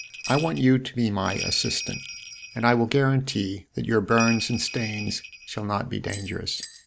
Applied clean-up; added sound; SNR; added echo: none; Bell; 13 dB; none.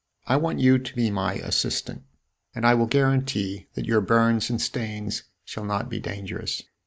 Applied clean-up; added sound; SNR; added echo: none; none; none; none.